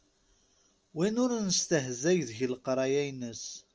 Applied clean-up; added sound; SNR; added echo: none; none; none; none.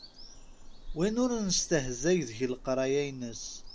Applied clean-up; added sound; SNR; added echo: none; Bird vocalization, bird call, bird song; 13 dB; none.